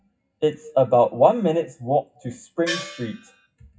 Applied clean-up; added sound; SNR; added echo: classical method WPE with log-MMSE.